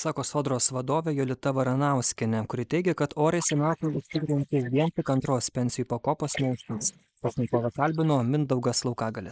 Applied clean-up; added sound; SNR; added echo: neural mask model Resemble Enhance denoiser.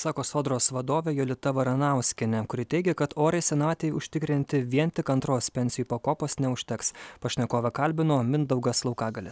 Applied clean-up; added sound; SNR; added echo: none; none; none; none.